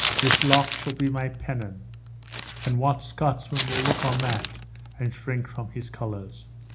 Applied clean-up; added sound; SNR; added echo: none; Crumpling, crinkling; 3 dB; reverberation time 0.4 s.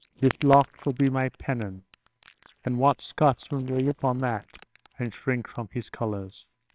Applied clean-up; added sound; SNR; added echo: neural separator model SepFormer WHAMR!.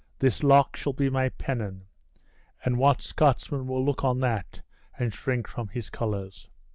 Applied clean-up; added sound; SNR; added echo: none; none; none; none.